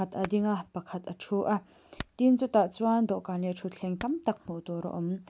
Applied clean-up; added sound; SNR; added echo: none; Hammer; 20 dB; none.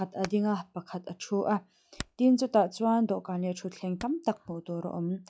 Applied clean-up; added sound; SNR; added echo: classical method log-MMSE.